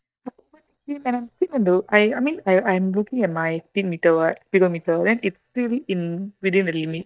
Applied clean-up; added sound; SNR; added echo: neural mask model DeepFilterNet 3.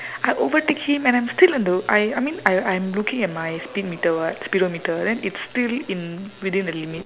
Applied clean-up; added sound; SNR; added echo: none; none; none; none.